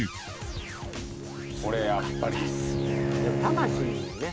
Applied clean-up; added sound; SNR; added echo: none; Bowed string instrument; 0 dB; none.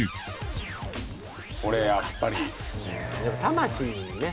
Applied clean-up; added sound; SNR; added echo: none; none; none; none.